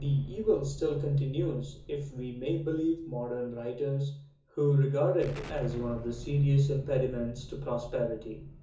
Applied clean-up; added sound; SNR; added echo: none; Explosion; 16 dB; reverberation time 0.7 s.